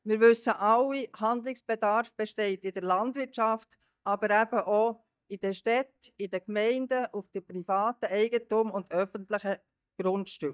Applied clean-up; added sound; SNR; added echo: neural mask model DeepFilterNet 3.